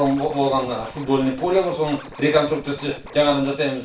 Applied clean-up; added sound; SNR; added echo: none; Scratching (performance technique); 18 dB; reverberation time 0.4 s.